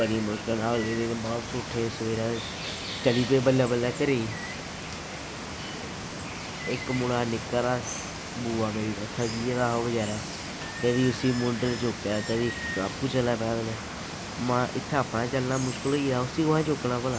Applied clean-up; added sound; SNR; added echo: none; Water; 7 dB; none.